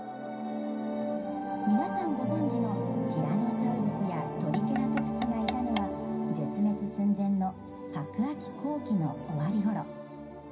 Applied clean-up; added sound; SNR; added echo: none; Tap / Percussion; 11 dB; reverberation time 0.3 s.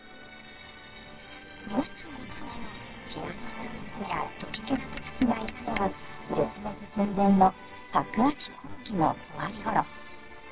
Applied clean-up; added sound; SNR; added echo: neural separator model SepFormer WHAMR!.